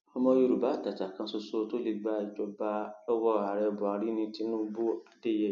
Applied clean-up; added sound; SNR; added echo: none; none; none; none.